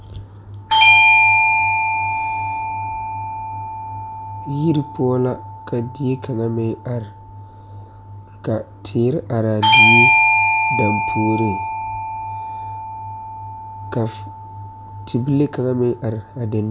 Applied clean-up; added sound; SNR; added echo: none; Bell / Doorbell; -3 dB; none.